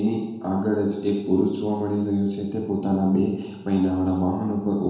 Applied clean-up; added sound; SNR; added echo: none; none; none; reverberation time 1.1 s.